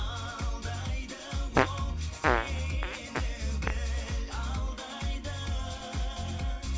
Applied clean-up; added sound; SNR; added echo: none; Fart; 2 dB; reverberation time 0.2 s.